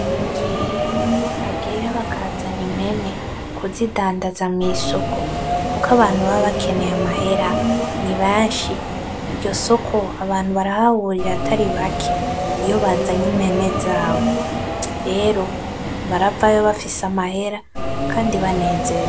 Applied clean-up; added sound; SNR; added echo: none; Subway, metro, underground; 1 dB; none.